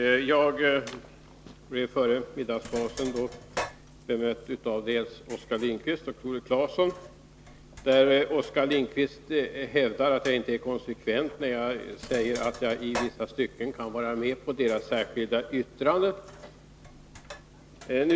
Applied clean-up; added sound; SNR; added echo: none; Sink (filling or washing); 17 dB; none.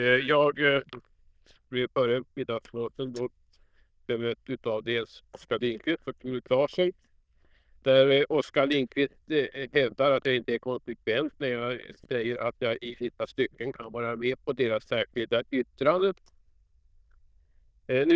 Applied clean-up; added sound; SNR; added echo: neural diffusion model UNIVERSE++.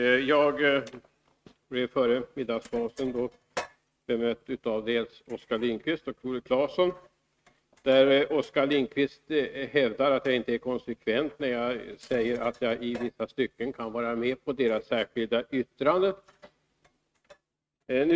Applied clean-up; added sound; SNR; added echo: neural mask model RNNoise.